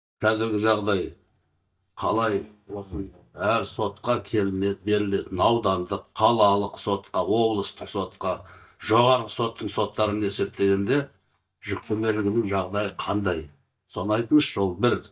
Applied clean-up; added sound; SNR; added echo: neural mask model DeepFilterNet 3.